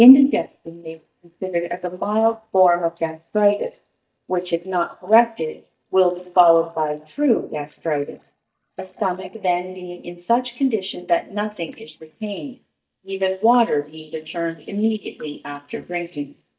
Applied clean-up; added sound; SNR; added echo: neural mask model DeepFilterNet 3.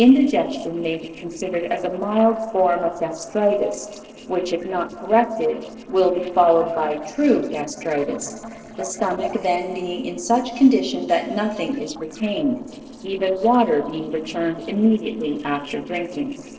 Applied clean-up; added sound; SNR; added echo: neural separator model SepFormer DNS4.